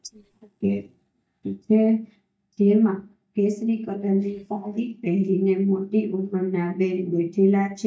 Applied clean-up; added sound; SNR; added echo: neural mask model DeepFilterNet 3.